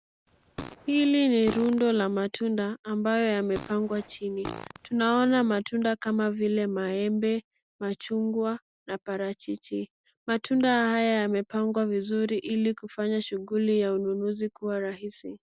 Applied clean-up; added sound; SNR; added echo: none; Fart; 15 dB; none.